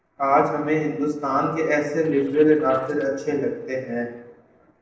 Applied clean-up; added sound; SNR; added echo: neural separator model SepFormer DNS4.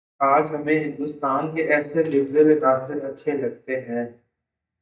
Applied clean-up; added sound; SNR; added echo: neural mask model DeepFilterNet 3.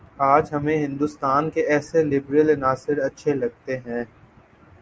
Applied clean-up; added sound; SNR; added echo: none; none; none; none.